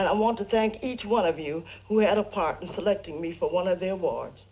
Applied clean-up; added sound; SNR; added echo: none; none; none; none.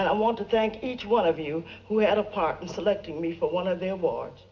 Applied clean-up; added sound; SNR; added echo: none; none; none; reverberation time 2.4 s.